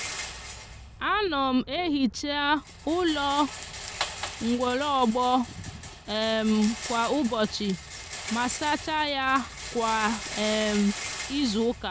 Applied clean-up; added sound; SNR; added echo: none; Rattle; 11 dB; none.